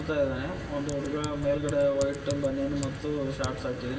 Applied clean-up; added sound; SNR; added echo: none; Typing; 13 dB; reverberation time 1.9 s.